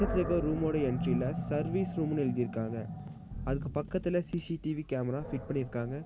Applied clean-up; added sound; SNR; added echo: none; Animal; 6 dB; none.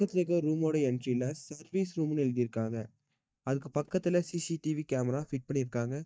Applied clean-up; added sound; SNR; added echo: neural mask model DeepFilterNet 3.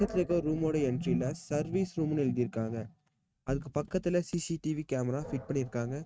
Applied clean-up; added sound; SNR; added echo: neural mask model RNNoise.